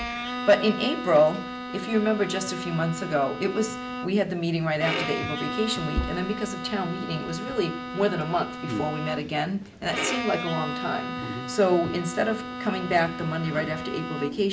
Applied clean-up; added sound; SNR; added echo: none; Bowed string instrument; 7 dB; none.